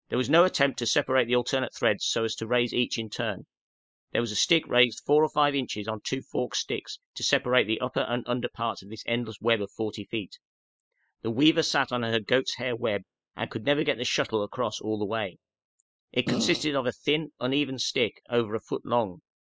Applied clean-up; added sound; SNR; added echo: classical method spectral subtraction.